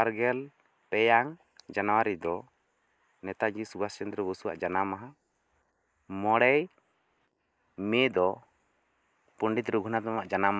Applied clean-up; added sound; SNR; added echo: neural mask model Resemble Enhance denoiser.